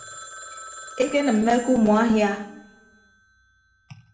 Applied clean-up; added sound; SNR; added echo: none; Telephone; 18 dB; reverberation time 0.6 s.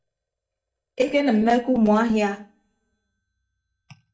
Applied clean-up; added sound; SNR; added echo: neural mask model DeepFilterNet 3.